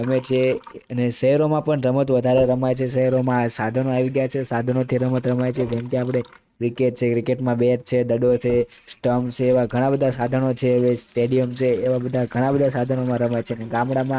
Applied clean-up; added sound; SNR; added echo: neural mask model RNNoise.